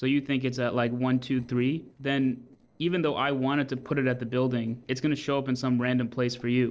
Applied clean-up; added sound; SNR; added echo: neural separator model SepFormer DNS4.